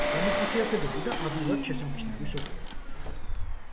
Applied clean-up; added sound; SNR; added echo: none; Engine + Traffic noise, roadway noise; -5 dB; none.